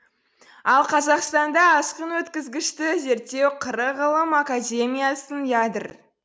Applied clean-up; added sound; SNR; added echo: none; none; none; none.